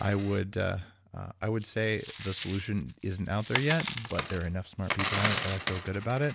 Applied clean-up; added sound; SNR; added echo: none; Coin (dropping); 6 dB; none.